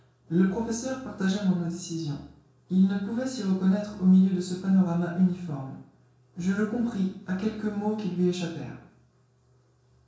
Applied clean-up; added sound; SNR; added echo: none; none; none; reverberation time 0.6 s.